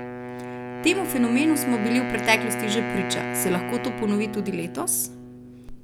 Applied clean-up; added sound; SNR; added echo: none; Wind instrument, woodwind instrument; 6 dB; none.